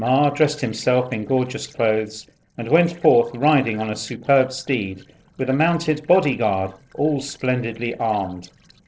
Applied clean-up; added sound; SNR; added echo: neural separator model SepFormer DNS4.